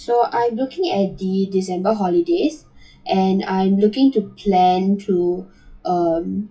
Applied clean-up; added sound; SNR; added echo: classical method WPE with log-MMSE.